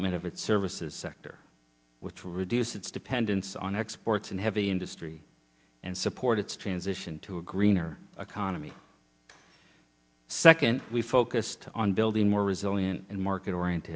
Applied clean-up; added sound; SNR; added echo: none; none; none; none.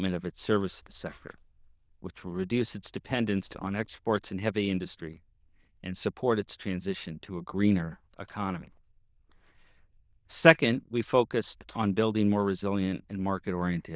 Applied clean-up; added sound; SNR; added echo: neural diffusion model UNIVERSE++.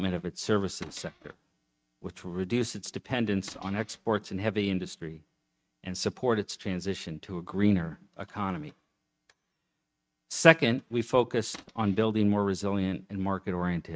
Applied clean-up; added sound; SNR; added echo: neural mask model RNNoise.